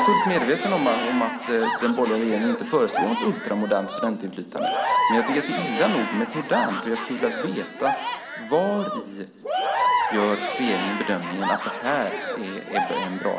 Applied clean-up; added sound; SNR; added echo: none; Crowd / Cheering; 2 dB; none.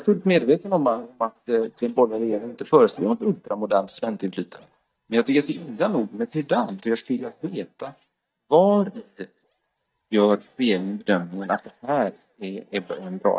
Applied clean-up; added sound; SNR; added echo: neural mask model DeepFilterNet 3.